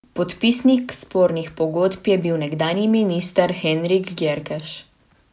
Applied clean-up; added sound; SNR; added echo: none; none; none; none.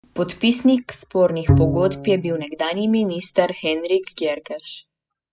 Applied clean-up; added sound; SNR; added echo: classical method spectral subtraction.